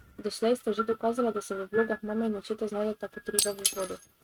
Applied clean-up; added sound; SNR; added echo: neural mask model RNNoise.